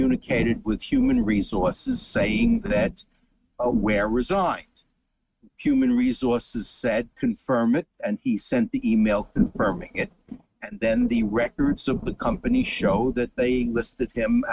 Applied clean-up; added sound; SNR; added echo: neural mask model RNNoise.